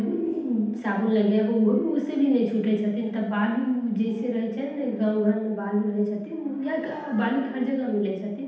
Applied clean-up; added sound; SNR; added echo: none; none; none; reverberation time 0.8 s.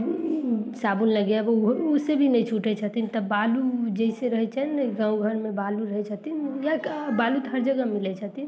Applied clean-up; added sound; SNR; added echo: none; none; none; none.